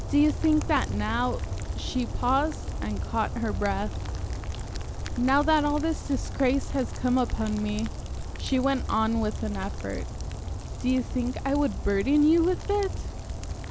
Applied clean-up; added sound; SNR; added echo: none; Rain; 5 dB; none.